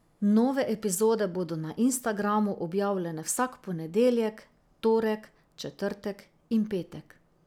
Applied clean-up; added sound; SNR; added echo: none; none; none; none.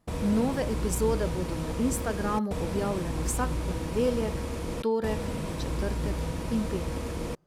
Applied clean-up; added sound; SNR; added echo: none; Bus; 0 dB; none.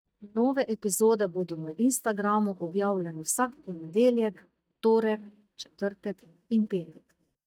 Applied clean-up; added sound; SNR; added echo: neural mask model DeepFilterNet 3.